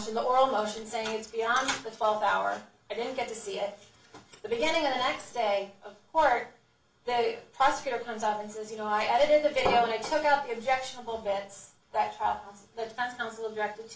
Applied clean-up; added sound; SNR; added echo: none; none; none; reverberation time 0.3 s.